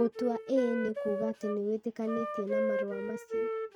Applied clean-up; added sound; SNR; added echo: neural mask model RNNoise.